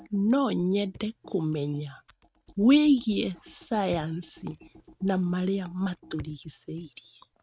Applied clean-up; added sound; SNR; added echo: neural mask model RNNoise.